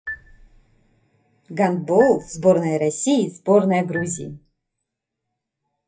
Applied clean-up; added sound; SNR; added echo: classical method WPE with log-MMSE.